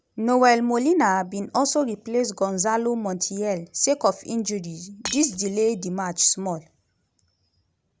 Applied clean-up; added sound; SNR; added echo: none; Shatter; 14 dB; none.